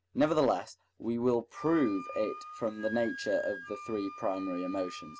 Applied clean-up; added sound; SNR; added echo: none; Wind instrument, woodwind instrument; 13 dB; none.